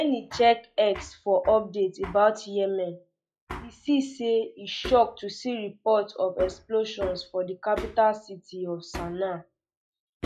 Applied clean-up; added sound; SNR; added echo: classical method log-MMSE.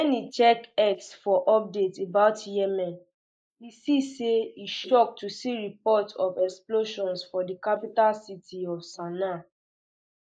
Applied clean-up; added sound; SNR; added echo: neural mask model Resemble Enhance denoiser.